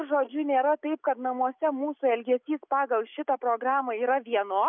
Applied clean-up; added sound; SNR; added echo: none; none; none; none.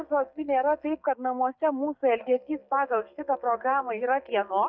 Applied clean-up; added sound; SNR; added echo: neural mask model DeepFilterNet 3.